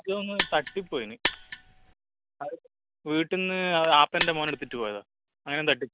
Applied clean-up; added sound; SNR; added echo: none; Mechanisms; 5 dB; none.